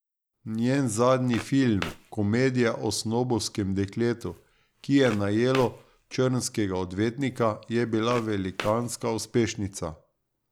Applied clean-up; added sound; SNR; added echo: none; Walk, footsteps; 17 dB; none.